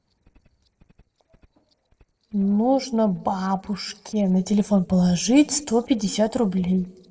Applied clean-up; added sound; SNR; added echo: neural separator model SepFormer DNS4.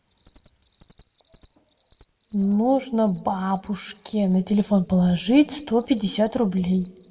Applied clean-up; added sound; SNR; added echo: none; Cricket; 14 dB; reverberation time 0.7 s.